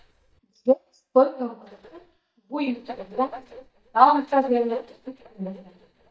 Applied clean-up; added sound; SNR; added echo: neural mask model DeepFilterNet 3.